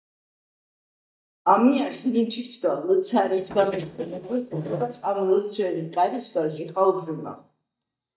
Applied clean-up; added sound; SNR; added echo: neural mask model DeepFilterNet 3.